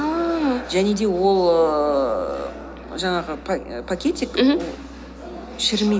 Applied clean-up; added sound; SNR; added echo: none; none; none; none.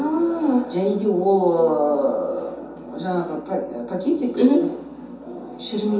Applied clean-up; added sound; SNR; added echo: none; none; none; reverberation time 0.6 s.